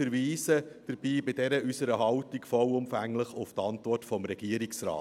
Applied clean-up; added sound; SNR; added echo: none; none; none; none.